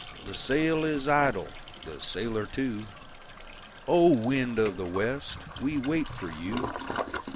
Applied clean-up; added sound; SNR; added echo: none; Toilet flush; 11 dB; none.